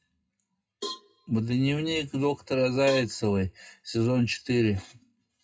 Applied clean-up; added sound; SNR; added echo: classical method WPE with log-MMSE.